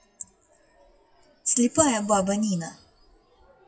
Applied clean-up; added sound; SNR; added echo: classical method WPE with log-MMSE.